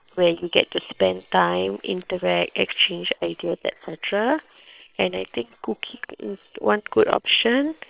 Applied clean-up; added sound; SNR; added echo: neural separator model SepFormer WHAM!.